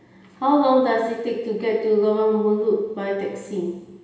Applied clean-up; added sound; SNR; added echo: none; none; none; reverberation time 1.0 s.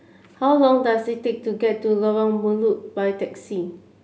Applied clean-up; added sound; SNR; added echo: none; none; none; none.